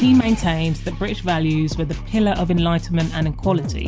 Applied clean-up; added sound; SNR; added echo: none; none; none; none.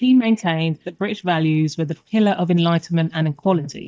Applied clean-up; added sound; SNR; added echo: neural mask model DeepFilterNet 3.